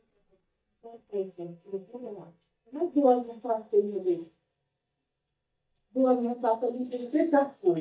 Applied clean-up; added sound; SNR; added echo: neural mask model DeepFilterNet 3.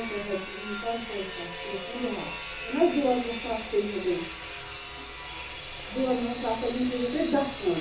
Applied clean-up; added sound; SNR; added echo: none; Sawing; 8 dB; reverberation time 0.6 s.